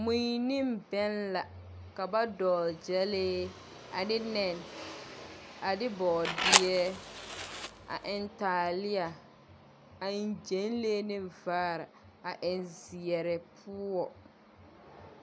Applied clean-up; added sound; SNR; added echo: none; Fire; -2 dB; none.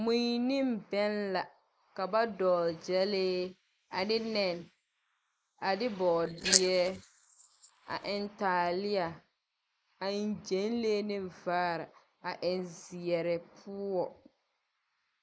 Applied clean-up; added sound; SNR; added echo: neural mask model Resemble Enhance denoiser.